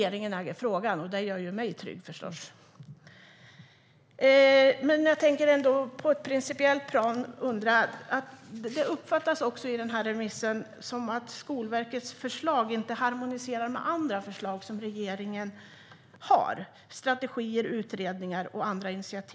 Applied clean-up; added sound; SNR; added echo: none; none; none; none.